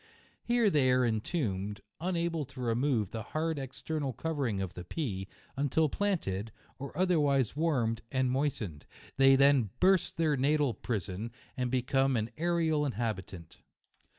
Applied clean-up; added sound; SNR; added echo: none; none; none; none.